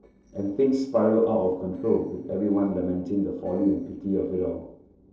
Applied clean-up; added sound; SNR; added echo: neural separator model SepFormer DNS4.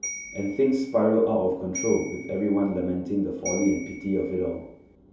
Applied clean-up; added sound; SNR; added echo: none; Bell; 14 dB; reverberation time 2.8 s.